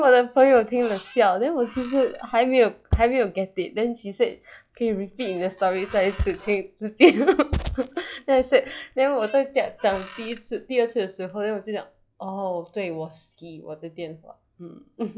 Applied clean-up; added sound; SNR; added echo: classical method log-MMSE.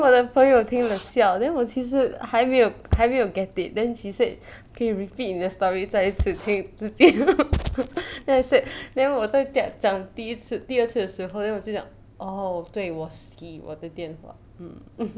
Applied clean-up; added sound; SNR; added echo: none; none; none; none.